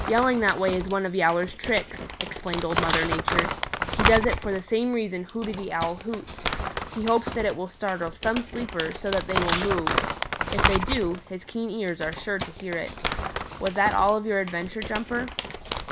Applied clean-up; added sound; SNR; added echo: none; Crumpling, crinkling; 3 dB; none.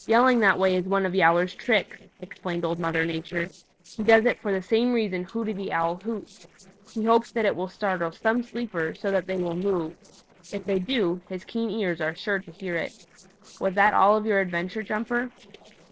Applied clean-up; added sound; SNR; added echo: neural separator model SepFormer DNS4.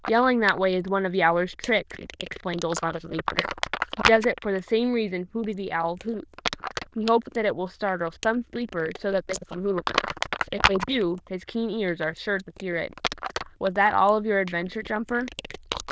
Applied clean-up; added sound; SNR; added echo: neural diffusion model UNIVERSE++.